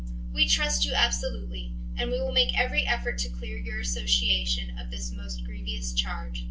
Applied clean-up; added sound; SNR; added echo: none; none; none; reverberation time 0.2 s.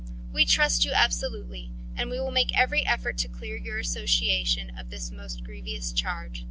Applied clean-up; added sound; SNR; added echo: none; none; none; none.